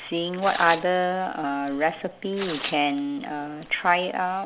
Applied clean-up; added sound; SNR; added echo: none; Tearing; 15 dB; none.